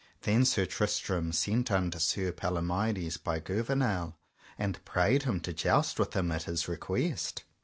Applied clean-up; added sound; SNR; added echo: none; none; none; none.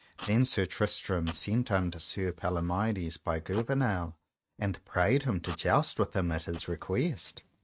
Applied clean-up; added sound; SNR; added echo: neural mask model RNNoise.